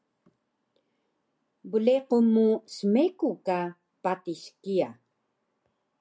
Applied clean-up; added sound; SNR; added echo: none; none; none; none.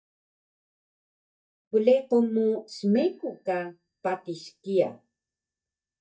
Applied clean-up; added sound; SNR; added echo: neural mask model DeepFilterNet 3.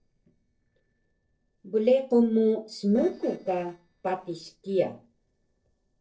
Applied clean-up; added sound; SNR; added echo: neural separator model SepFormer DNS4.